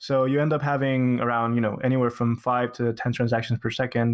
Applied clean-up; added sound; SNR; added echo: none; none; none; none.